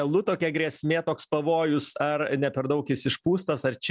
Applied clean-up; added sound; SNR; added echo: none; none; none; none.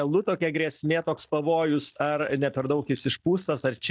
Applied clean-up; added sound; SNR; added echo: neural mask model DeepFilterNet 3.